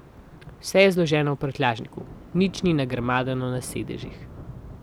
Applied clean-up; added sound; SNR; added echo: none; Thunder / Rain; 17 dB; none.